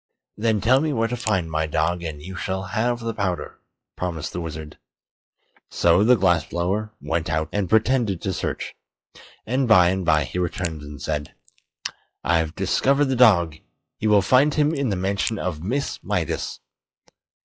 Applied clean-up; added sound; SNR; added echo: classical method log-MMSE.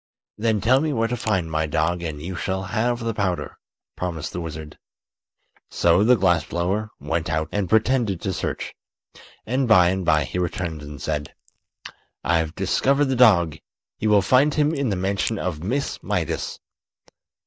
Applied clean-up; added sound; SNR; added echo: neural mask model DeepFilterNet 3.